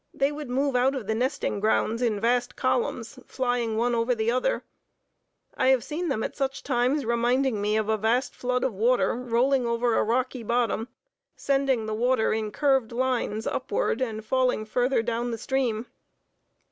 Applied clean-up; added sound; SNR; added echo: none; none; none; none.